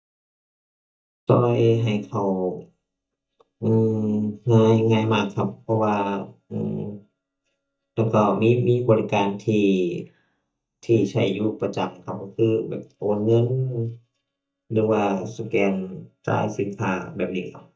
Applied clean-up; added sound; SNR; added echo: neural mask model DeepFilterNet 3.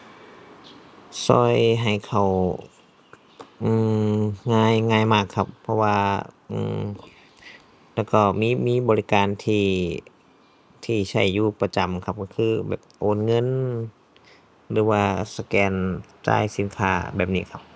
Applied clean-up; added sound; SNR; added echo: none; none; none; none.